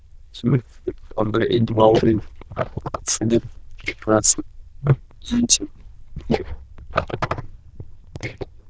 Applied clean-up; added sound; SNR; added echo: neural diffusion model UNIVERSE++.